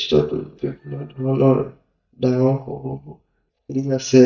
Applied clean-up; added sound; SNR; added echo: neural mask model DeepFilterNet 3.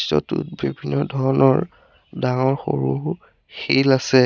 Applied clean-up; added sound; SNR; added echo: none; none; none; none.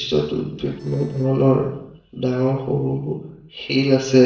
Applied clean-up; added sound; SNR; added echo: neural separator model SepFormer DNS4.